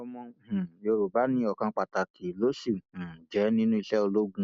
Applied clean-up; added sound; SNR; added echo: none; none; none; none.